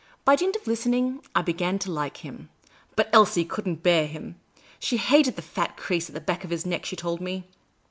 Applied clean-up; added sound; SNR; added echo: none; none; none; none.